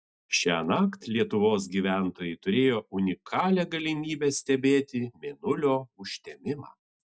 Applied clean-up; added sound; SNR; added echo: none; none; none; none.